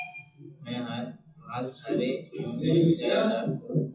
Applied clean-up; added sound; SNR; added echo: classical method WPE with log-MMSE.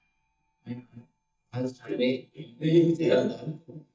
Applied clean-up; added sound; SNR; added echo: neural mask model DeepFilterNet 3.